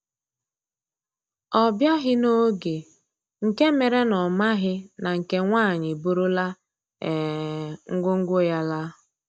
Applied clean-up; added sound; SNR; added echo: none; none; none; none.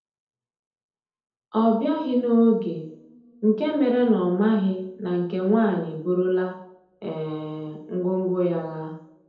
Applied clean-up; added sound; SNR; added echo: none; none; none; reverberation time 2.0 s.